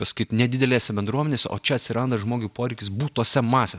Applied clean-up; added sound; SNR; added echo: none; none; none; none.